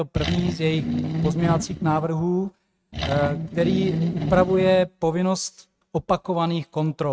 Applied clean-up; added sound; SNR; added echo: neural mask model RNNoise.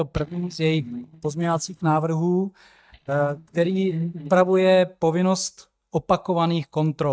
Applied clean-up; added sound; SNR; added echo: neural mask model DeepFilterNet 3.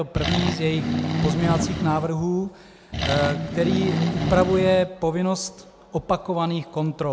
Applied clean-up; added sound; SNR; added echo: none; Accelerating, revving, vroom; 1 dB; none.